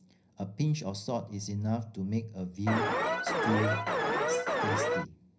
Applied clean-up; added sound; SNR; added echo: none; Alarm; -5 dB; reverberation time 0.5 s.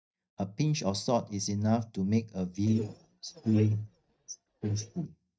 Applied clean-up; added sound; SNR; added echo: neural mask model DeepFilterNet 3.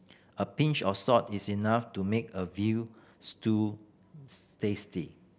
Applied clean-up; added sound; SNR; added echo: none; none; none; none.